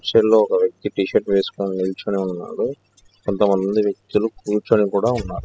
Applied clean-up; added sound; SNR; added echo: classical method spectral subtraction.